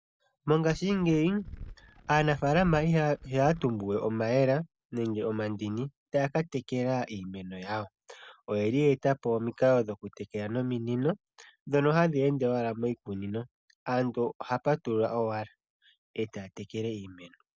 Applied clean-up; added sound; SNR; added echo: none; Glass; 16 dB; none.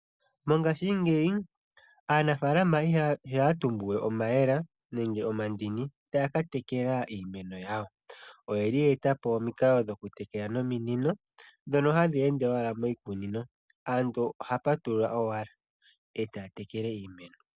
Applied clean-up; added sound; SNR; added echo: none; none; none; none.